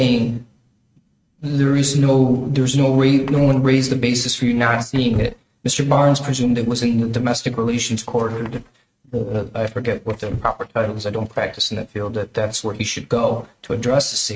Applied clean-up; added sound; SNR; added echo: neural mask model RNNoise.